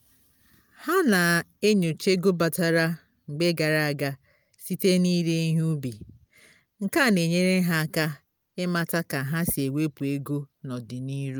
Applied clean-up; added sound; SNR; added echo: none; none; none; none.